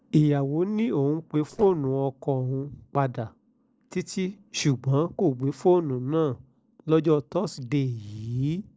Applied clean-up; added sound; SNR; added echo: neural separator model SepFormer DNS4.